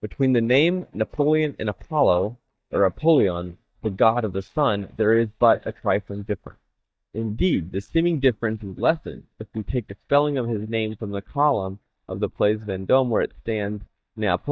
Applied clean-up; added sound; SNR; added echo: neural mask model DeepFilterNet 3.